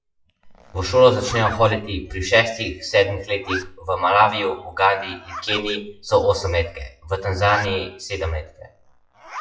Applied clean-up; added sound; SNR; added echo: classical method WPE with log-MMSE.